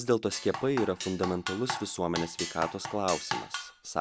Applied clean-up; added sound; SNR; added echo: none; Drum kit; 7 dB; none.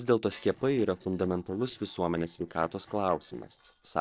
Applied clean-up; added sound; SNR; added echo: neural separator model SepFormer DNS4.